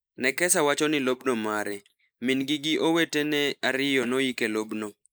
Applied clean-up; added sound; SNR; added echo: neural mask model Resemble Enhance denoiser.